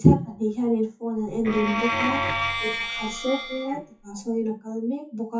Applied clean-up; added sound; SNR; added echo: classical method WPE with log-MMSE.